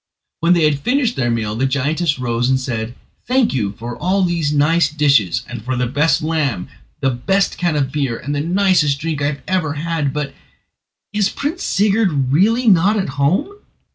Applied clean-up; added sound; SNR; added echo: none; none; none; none.